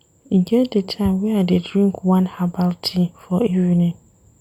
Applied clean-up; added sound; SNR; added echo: none; none; none; none.